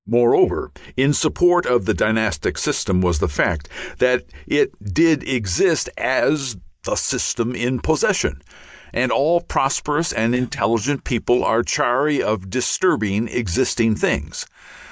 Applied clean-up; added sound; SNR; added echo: neural mask model DeepFilterNet 3.